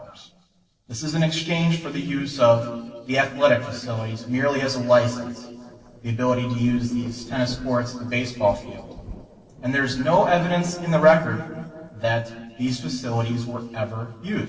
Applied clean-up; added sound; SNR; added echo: neural separator model SepFormer DNS4.